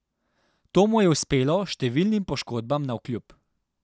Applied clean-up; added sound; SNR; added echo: none; none; none; none.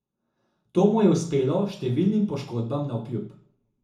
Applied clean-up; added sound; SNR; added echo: none; none; none; reverberation time 0.7 s.